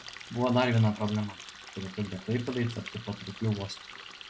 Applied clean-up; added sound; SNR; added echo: none; Water tap, faucet; 15 dB; none.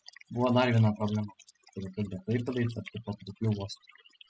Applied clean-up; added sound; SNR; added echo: classical method spectral subtraction.